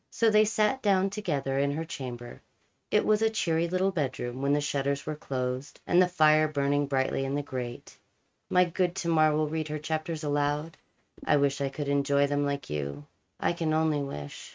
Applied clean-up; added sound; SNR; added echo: neural mask model RNNoise.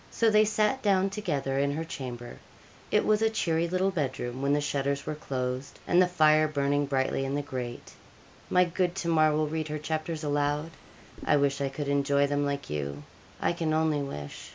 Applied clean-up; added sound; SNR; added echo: none; Drawer open or close; 19 dB; none.